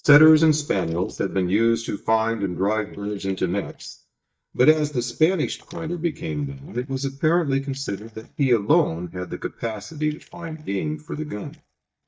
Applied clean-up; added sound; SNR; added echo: neural mask model DeepFilterNet 3.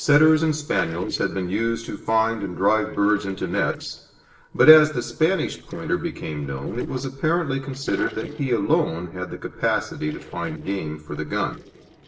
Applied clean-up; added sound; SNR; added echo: neural separator model SepFormer DNS4.